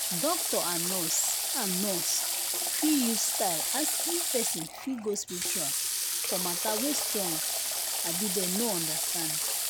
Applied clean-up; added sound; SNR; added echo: none; Water tap, faucet / Water; -3 dB; none.